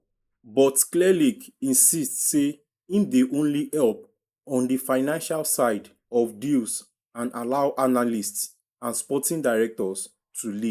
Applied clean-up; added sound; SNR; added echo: neural mask model Resemble Enhance denoiser.